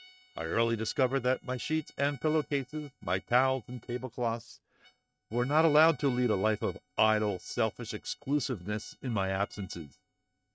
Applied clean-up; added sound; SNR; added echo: neural mask model RNNoise.